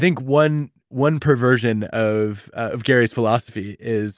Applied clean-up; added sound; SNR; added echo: none; none; none; none.